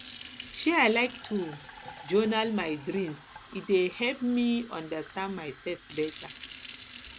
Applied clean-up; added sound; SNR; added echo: none; Fill (with liquid) / Sink (filling or washing); 10 dB; none.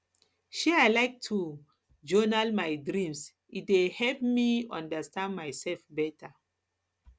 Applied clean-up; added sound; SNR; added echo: none; none; none; none.